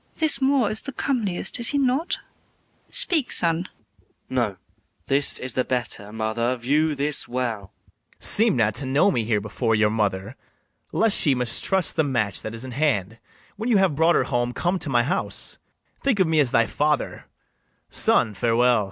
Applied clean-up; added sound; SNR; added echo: none; none; none; none.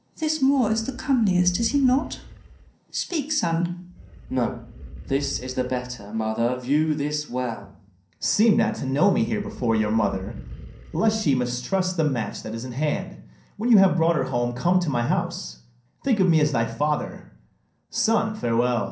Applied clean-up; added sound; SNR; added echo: none; Animal; 16 dB; reverberation time 0.6 s.